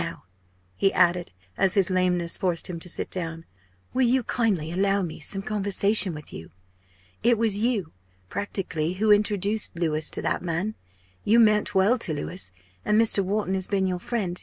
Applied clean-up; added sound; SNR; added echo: none; none; none; none.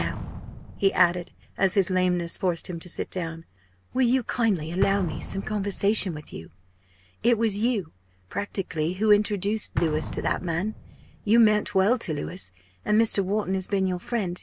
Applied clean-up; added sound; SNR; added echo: none; Explosion; 14 dB; none.